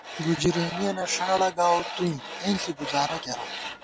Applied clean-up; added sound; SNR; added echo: none; Tools; 9 dB; none.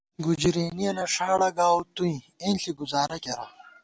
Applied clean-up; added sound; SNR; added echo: none; none; none; none.